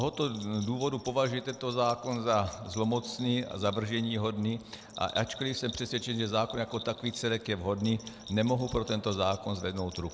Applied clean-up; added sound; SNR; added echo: none; Bell; 17 dB; none.